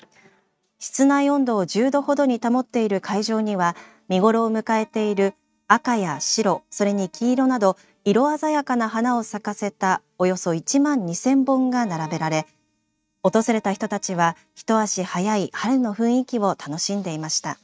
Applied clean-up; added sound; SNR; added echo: neural mask model RNNoise.